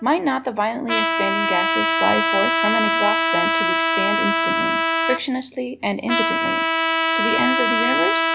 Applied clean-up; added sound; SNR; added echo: none; Trumpet; -4 dB; none.